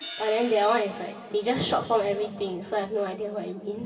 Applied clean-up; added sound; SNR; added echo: none; Hi-hat; 14 dB; reverberation time 2.3 s.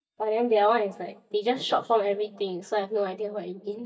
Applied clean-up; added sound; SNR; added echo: neural mask model DeepFilterNet 3.